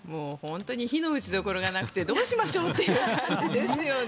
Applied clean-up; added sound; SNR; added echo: none; none; none; none.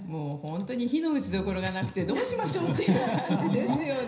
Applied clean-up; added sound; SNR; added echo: none; none; none; reverberation time 0.5 s.